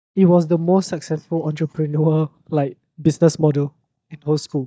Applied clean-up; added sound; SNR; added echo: neural mask model DeepFilterNet 3.